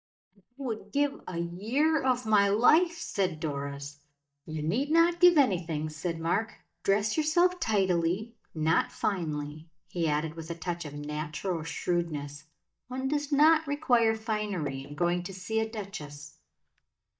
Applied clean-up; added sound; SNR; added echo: neural mask model DeepFilterNet 3.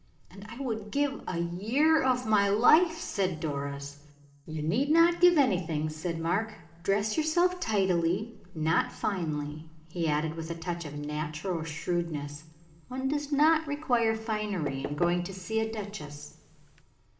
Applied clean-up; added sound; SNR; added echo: none; Knock / Wood; 14 dB; reverberation time 1.2 s.